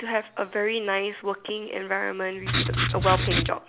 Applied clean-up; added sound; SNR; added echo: none; Writing; -2 dB; none.